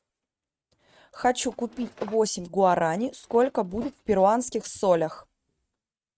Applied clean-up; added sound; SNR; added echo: neural mask model RNNoise.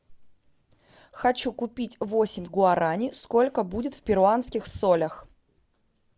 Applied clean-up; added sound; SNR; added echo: none; none; none; none.